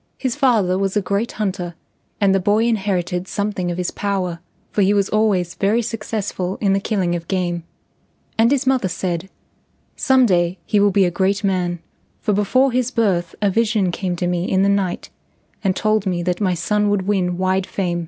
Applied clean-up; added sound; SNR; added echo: none; none; none; none.